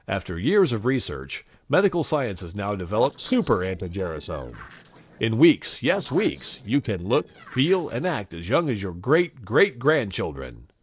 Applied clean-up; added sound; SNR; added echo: neural separator model SepFormer DNS4.